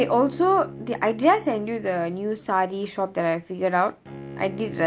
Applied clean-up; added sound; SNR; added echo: none; Bowed string instrument; 16 dB; none.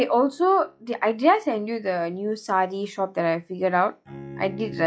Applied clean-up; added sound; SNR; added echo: classical method log-MMSE.